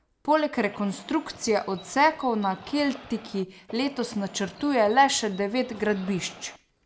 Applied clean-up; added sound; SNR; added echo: none; Bird; 20 dB; none.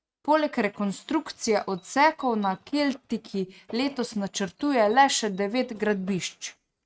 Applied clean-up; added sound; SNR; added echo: neural mask model RNNoise.